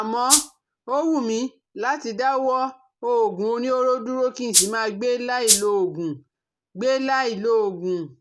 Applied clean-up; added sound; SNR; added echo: none; Rattle (instrument); -5 dB; none.